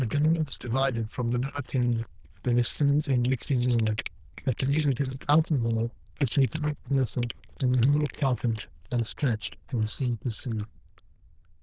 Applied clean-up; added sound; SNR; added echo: neural diffusion model UNIVERSE++.